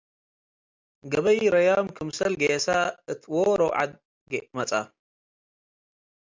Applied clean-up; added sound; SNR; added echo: none; none; none; none.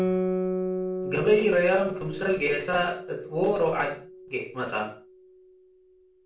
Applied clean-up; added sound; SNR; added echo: none; Guitar; 5 dB; reverberation time 0.4 s.